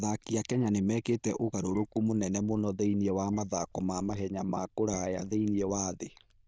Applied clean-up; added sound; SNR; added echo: neural diffusion model UNIVERSE++.